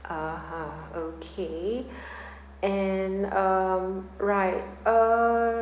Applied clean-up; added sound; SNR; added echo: none; Musical instrument; 20 dB; none.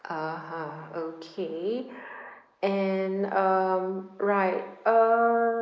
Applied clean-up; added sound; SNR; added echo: neural mask model Resemble Enhance denoiser.